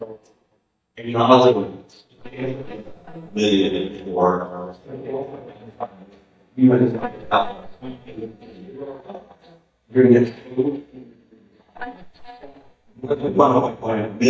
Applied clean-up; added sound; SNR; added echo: neural mask model DeepFilterNet 3.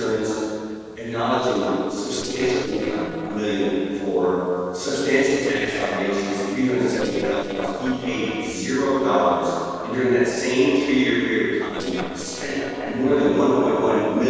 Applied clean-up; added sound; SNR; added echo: neural separator model SepFormer DNS4.